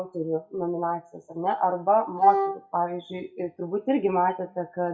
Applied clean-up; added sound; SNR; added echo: classical method WPE with log-MMSE.